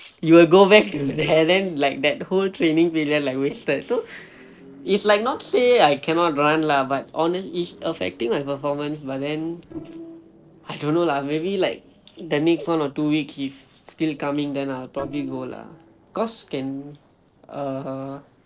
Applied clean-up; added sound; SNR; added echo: neural separator model SepFormer DNS4.